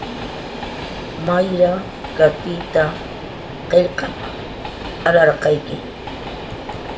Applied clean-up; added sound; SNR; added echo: none; Train; 9 dB; reverberation time 0.5 s.